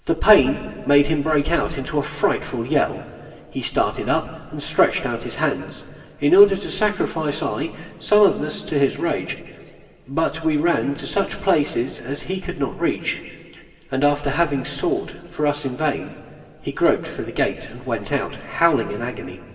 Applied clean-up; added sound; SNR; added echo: none; none; none; reverberation time 2.0 s.